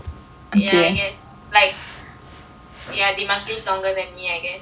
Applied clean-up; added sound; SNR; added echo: none; none; none; none.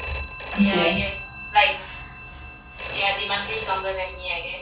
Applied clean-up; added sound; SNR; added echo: none; Telephone; 0 dB; reverberation time 0.3 s.